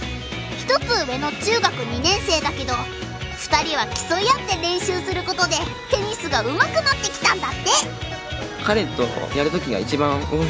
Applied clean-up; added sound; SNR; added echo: none; none; none; none.